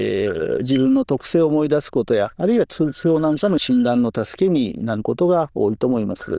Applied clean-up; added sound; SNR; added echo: neural diffusion model UNIVERSE++.